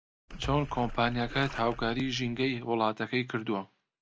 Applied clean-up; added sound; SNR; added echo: none; Splash, splatter; 12 dB; none.